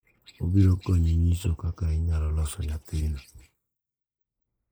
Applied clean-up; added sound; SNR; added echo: neural mask model Resemble Enhance denoiser.